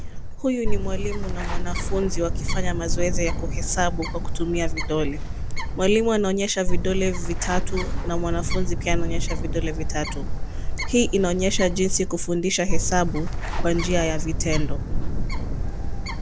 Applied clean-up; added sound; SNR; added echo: none; Bird; -3 dB; none.